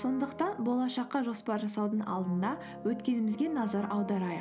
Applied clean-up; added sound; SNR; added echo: none; Brass instrument; 14 dB; none.